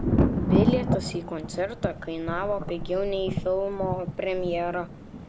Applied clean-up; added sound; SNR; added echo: none; Thunder; -1 dB; none.